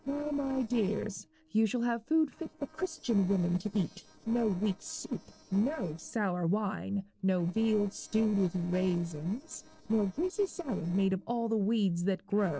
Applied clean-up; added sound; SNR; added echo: neural separator model SepFormer DNS4.